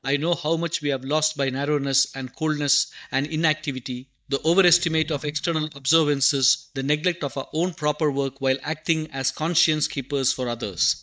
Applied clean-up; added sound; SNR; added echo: neural mask model DeepFilterNet 3.